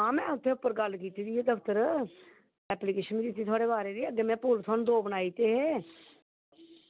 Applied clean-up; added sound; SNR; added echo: none; none; none; none.